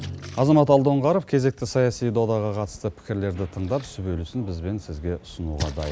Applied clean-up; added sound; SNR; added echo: none; Drum + Splash, splatter; 18 dB; none.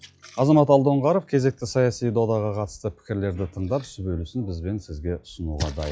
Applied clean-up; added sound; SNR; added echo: classical method log-MMSE.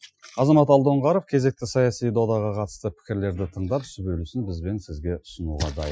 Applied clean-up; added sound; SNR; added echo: classical method Wiener filter.